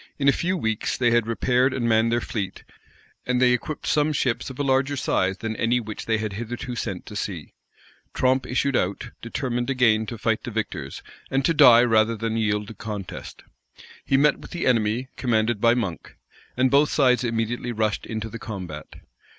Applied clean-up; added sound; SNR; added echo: none; none; none; none.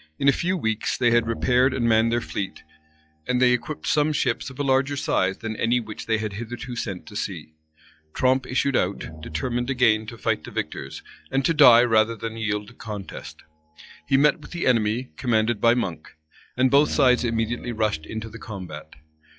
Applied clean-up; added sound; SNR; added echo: classical method log-MMSE.